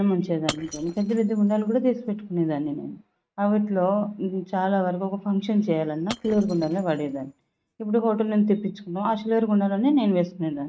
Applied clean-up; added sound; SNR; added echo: neural mask model RNNoise.